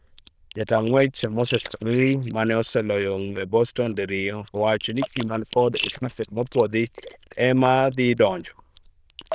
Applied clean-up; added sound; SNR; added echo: neural diffusion model UNIVERSE++.